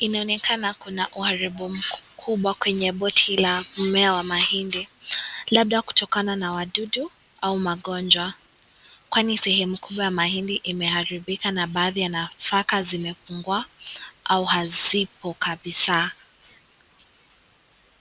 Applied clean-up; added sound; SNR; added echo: none; none; none; none.